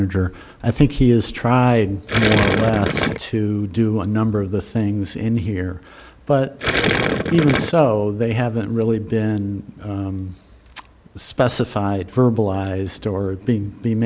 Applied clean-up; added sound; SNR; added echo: none; Gurgling; 0 dB; none.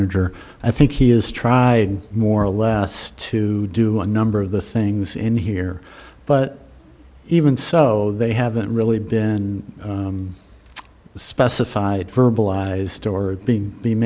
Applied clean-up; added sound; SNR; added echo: none; none; none; none.